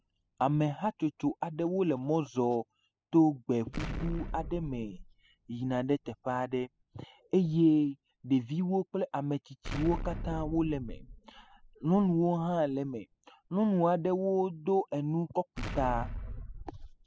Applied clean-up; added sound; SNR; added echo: classical method spectral subtraction.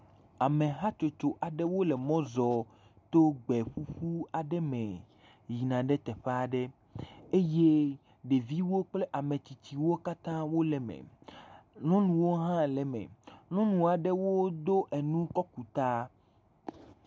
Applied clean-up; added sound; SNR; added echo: none; none; none; none.